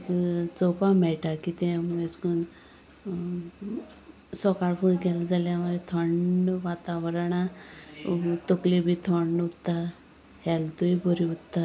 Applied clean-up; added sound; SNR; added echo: none; none; none; none.